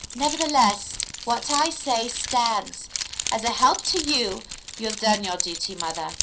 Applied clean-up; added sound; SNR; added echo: none; Keys jangling; 7 dB; reverberation time 0.3 s.